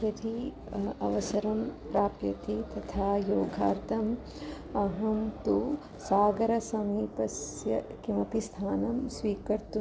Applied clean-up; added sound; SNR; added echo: none; none; none; none.